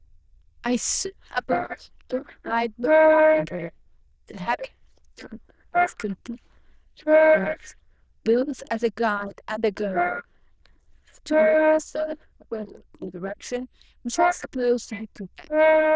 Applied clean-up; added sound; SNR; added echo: neural diffusion model UNIVERSE++.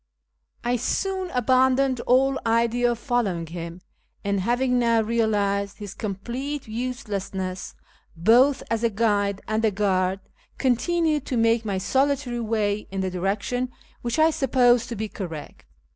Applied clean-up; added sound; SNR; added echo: none; none; none; none.